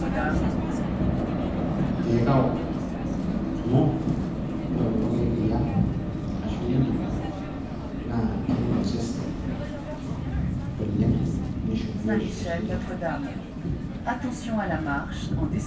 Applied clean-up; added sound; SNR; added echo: none; Vehicle; 0 dB; reverberation time 0.9 s.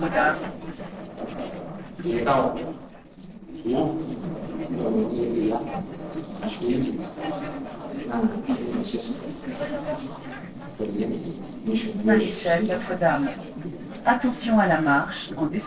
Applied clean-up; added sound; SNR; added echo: neural separator model SepFormer DNS4.